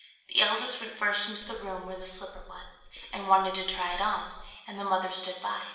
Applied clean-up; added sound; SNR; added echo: none; Hammer; 18 dB; reverberation time 1.0 s.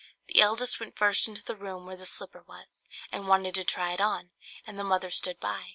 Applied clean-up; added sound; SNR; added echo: none; none; none; none.